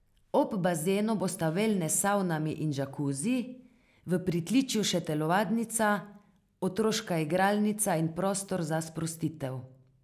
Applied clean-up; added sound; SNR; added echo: none; none; none; none.